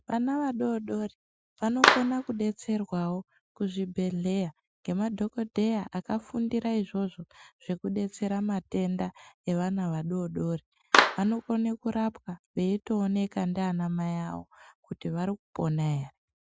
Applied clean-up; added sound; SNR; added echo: classical method Wiener filter.